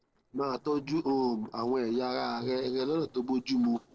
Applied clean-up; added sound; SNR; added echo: neural separator model SepFormer DNS4.